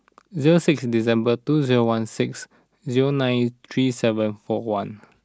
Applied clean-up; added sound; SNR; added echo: none; none; none; none.